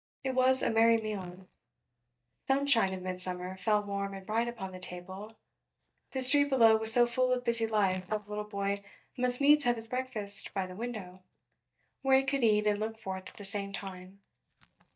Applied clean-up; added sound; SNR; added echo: neural mask model DeepFilterNet 3.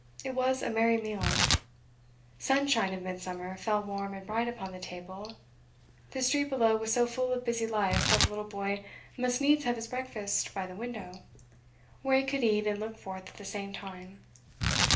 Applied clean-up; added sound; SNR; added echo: none; Tearing; 5 dB; reverberation time 0.3 s.